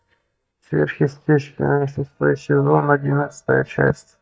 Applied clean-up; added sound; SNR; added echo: neural mask model DeepFilterNet 3.